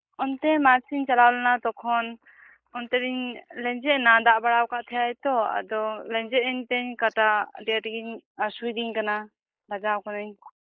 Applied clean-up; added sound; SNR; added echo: neural mask model Resemble Enhance denoiser.